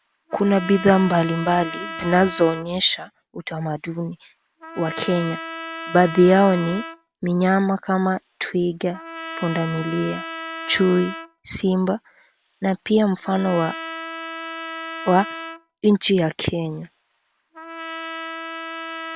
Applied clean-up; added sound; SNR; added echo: none; Trumpet; 13 dB; none.